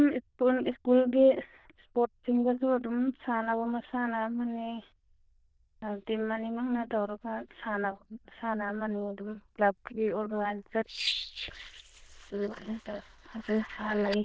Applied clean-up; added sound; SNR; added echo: neural diffusion model UNIVERSE++.